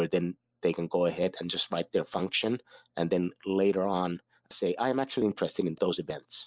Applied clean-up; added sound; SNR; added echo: none; none; none; none.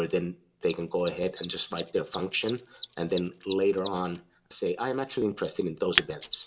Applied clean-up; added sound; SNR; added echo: none; Mechanisms; 9 dB; reverberation time 0.4 s.